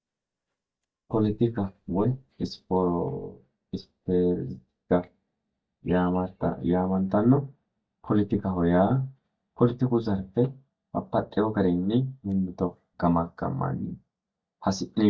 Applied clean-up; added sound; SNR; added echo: neural mask model DeepFilterNet 3.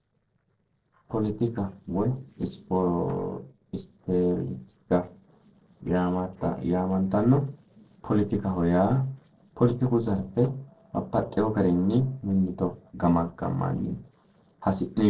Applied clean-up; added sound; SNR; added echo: neural separator model SepFormer DNS4.